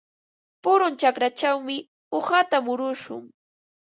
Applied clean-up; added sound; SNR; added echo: none; none; none; none.